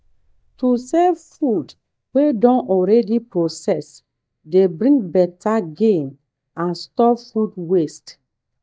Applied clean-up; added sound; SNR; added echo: neural mask model DeepFilterNet 3.